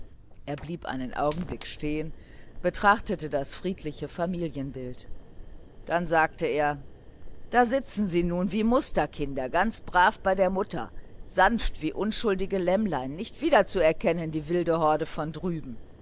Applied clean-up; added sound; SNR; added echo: none; Fire; 11 dB; none.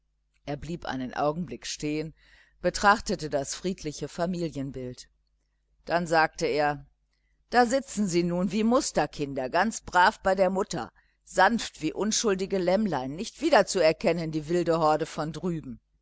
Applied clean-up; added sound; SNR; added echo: none; none; none; none.